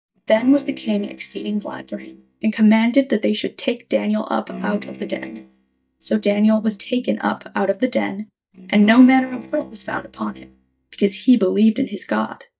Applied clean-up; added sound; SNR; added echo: neural mask model DeepFilterNet 3.